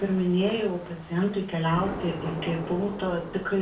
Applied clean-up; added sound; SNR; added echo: none; Thunder / Rain; 11 dB; reverberation time 0.3 s.